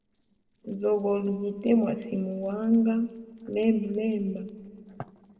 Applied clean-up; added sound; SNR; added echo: neural separator model SepFormer DNS4.